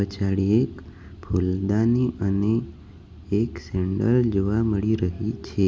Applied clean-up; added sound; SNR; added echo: none; none; none; none.